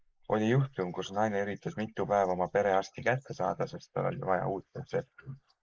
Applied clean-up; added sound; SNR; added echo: neural mask model Resemble Enhance denoiser.